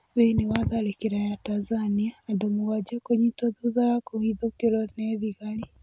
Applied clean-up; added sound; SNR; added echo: none; none; none; none.